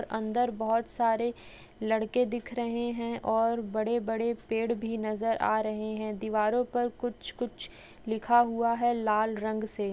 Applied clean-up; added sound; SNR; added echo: none; none; none; none.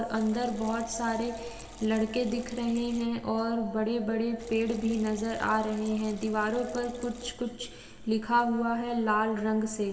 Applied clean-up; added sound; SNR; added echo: none; Liquid; 18 dB; reverberation time 1.7 s.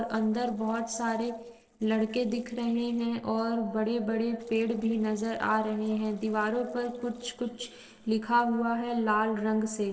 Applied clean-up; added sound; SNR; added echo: neural separator model SepFormer DNS4.